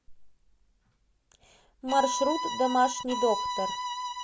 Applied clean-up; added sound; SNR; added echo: none; Bowed string instrument; 2 dB; none.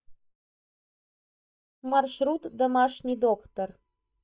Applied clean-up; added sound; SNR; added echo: neural mask model DeepFilterNet 3.